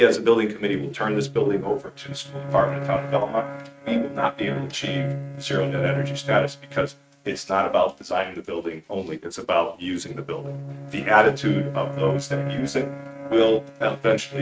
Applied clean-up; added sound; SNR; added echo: neural mask model RNNoise.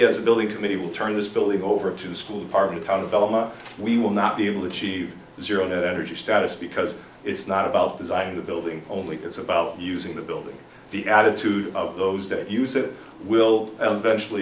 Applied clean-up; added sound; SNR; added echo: none; none; none; none.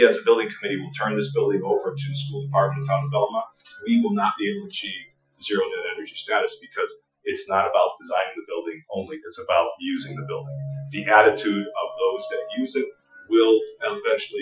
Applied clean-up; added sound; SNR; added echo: classical method Wiener filter.